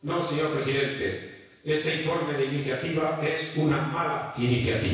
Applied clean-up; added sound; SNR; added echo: none; none; none; reverberation time 1.1 s.